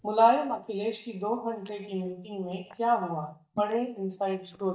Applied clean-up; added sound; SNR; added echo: neural mask model DeepFilterNet 3.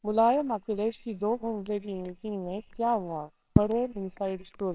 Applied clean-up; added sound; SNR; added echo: neural separator model SepFormer WHAMR!.